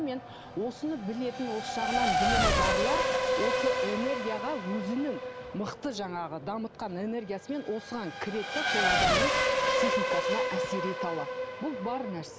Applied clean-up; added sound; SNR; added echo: none; Race car, auto racing / Accelerating, revving, vroom; -4 dB; none.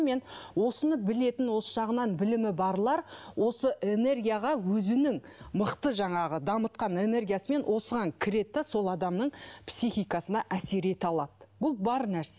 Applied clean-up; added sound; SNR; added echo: none; none; none; none.